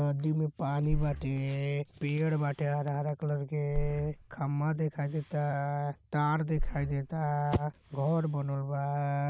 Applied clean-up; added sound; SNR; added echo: none; Breathing; 9 dB; none.